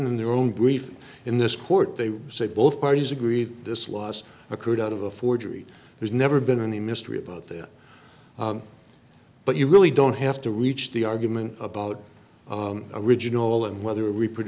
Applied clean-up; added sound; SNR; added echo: none; none; none; none.